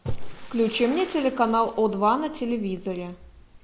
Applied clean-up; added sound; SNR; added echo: none; Splash, splatter; 18 dB; none.